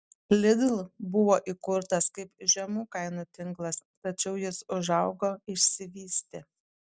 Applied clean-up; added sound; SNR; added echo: none; none; none; none.